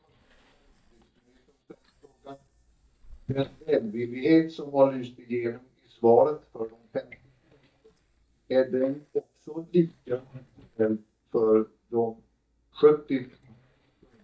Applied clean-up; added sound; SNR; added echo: neural mask model DeepFilterNet 3.